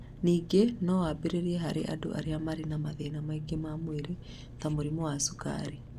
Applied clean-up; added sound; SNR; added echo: none; Engine; 14 dB; none.